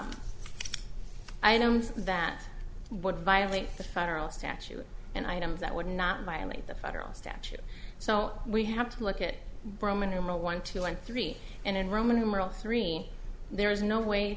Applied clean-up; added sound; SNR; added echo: none; none; none; none.